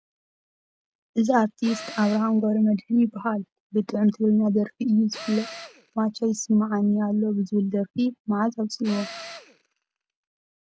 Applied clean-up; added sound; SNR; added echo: none; Tools; 16 dB; none.